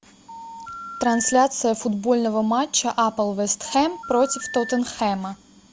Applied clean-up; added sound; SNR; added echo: none; Telephone; 14 dB; none.